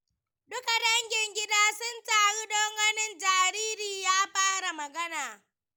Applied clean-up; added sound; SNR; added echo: none; none; none; none.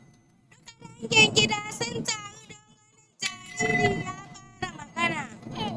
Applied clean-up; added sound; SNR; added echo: neural mask model RNNoise.